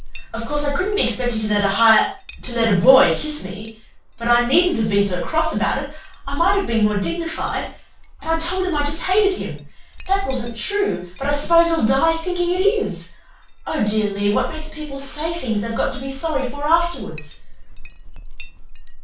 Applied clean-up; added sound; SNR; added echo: none; Chink, clink; 14 dB; reverberation time 0.3 s.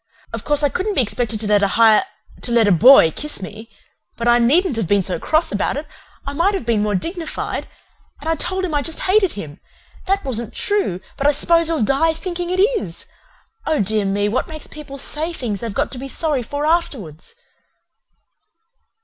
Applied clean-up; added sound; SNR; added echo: none; none; none; none.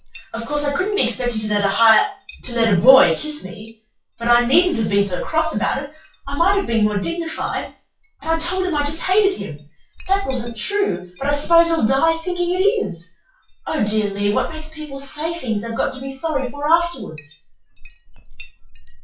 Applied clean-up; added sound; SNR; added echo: classical method WPE with log-MMSE.